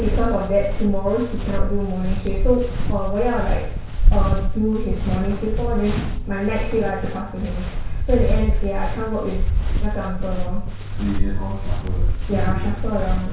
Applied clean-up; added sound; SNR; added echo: none; Walk, footsteps; -4 dB; reverberation time 0.6 s.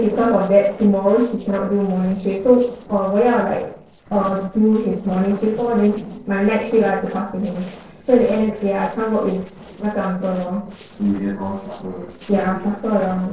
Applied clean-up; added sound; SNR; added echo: neural separator model SepFormer DNS4.